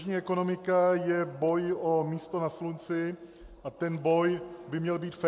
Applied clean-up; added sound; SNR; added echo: none; none; none; none.